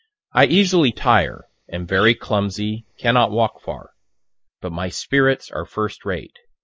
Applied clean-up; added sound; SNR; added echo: neural mask model Resemble Enhance denoiser.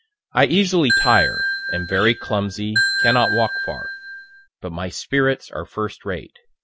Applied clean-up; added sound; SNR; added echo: none; Ringtone / Bell; 1 dB; none.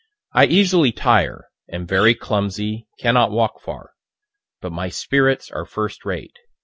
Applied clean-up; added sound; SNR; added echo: none; none; none; none.